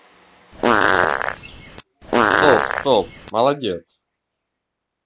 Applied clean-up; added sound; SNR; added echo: none; Fart; -5 dB; none.